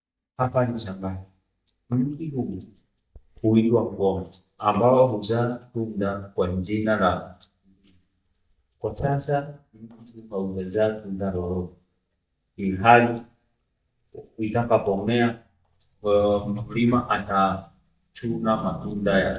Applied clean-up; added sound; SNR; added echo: neural mask model DeepFilterNet 3.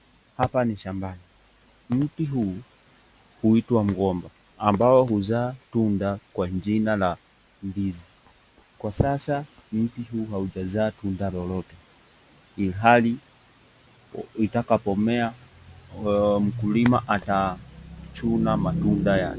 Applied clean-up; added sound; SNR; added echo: none; none; none; none.